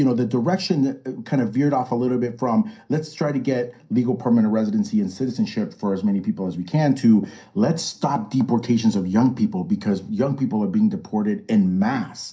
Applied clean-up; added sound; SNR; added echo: none; none; none; reverberation time 0.3 s.